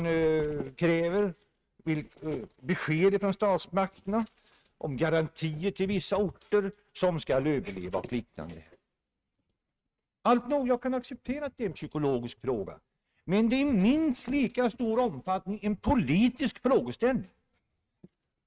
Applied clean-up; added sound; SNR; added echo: neural mask model RNNoise.